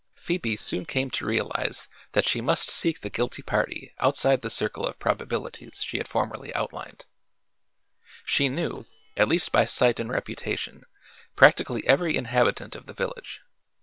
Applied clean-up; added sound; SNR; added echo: neural separator model SepFormer WHAM!.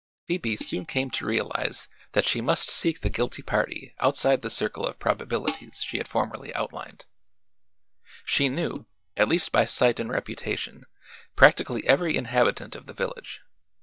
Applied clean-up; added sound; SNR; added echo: neural mask model DeepFilterNet 3.